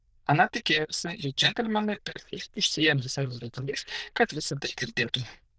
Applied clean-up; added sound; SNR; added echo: neural diffusion model UNIVERSE++.